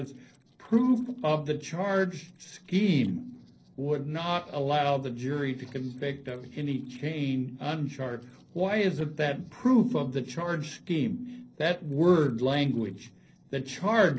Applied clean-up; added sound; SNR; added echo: neural separator model SepFormer DNS4.